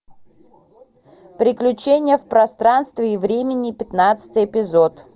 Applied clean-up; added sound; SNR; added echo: none; none; none; none.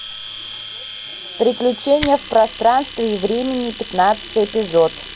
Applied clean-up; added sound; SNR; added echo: none; Domestic sounds, home sounds; 13 dB; none.